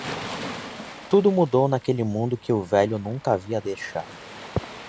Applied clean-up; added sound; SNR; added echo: none; Waves, surf; 14 dB; none.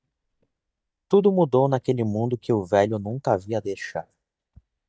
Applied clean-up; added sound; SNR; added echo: neural mask model DeepFilterNet 3.